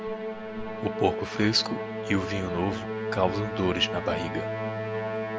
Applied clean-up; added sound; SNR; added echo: none; Musical instrument; 3 dB; none.